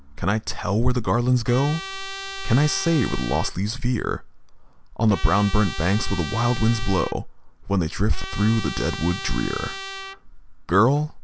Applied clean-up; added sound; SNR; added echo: none; Trumpet; 12 dB; none.